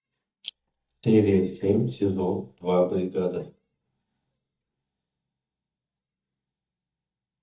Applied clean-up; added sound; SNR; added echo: neural mask model DeepFilterNet 3.